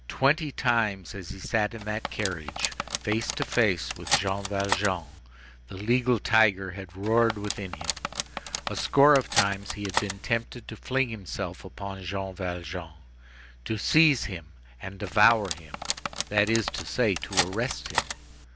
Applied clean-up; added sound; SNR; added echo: none; Cutlery, silverware; 5 dB; none.